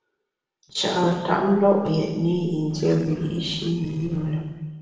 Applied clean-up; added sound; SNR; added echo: neural separator model SepFormer DNS4.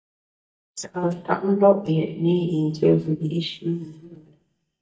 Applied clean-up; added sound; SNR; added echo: neural mask model DeepFilterNet 3.